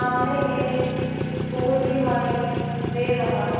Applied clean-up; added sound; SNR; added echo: none; Motorcycle; 2 dB; reverberation time 2.2 s.